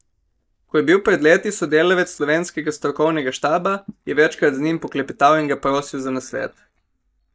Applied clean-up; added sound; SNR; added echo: neural mask model DeepFilterNet 3.